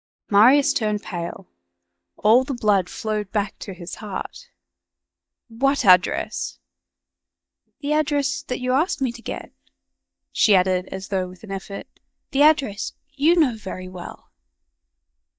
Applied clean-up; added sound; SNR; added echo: neural mask model DeepFilterNet 3.